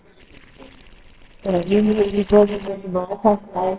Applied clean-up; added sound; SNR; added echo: neural separator model SepFormer WHAMR!.